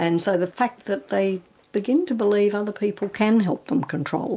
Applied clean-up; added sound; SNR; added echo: none; none; none; none.